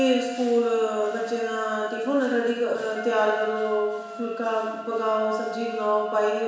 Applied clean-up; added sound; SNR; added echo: none; Wind instrument, woodwind instrument; 12 dB; reverberation time 1.1 s.